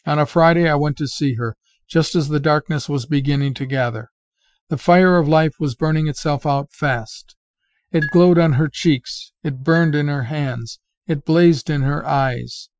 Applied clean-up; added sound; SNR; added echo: classical method Wiener filter.